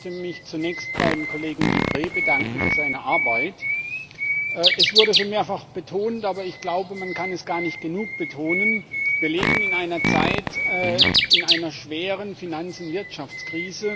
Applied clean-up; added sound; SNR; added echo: none; Bird + Fart; -3 dB; none.